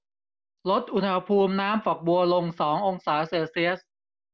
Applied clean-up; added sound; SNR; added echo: none; none; none; none.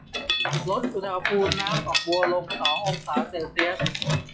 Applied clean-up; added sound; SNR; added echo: classical method log-MMSE.